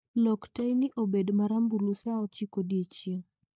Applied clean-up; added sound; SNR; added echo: neural mask model DeepFilterNet 3.